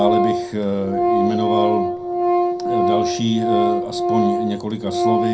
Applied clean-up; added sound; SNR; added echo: none; Organ; -4 dB; reverberation time 0.2 s.